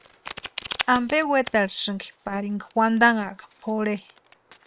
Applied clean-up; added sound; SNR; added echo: neural separator model SepFormer WHAM!.